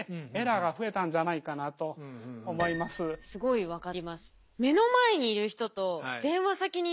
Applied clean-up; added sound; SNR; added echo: none; Piano; 14 dB; none.